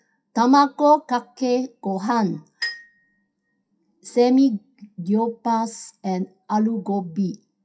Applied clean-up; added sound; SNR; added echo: classical method WPE with log-MMSE.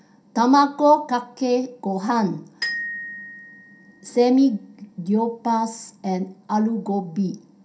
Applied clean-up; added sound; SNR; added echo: none; Glockenspiel; 13 dB; reverberation time 0.3 s.